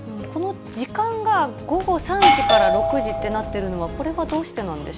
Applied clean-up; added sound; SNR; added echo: none; Doorbell; -3 dB; none.